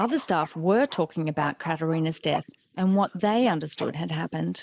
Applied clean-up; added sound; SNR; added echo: neural mask model Resemble Enhance denoiser.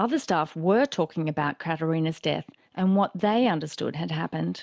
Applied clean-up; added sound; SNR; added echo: none; none; none; none.